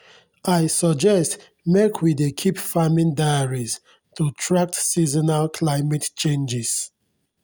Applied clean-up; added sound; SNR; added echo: none; none; none; none.